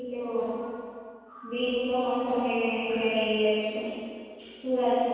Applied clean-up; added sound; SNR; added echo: none; none; none; reverberation time 2.1 s.